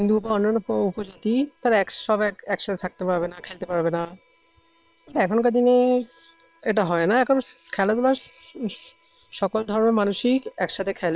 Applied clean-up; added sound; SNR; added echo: neural separator model SepFormer WHAM!.